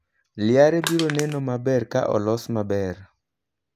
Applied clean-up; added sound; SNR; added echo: none; Crushing; 7 dB; none.